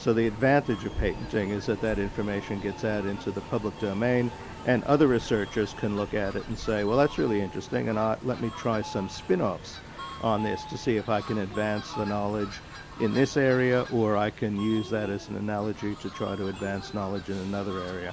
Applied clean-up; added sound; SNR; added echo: none; Fowl + Subway, metro, underground; 13 dB; none.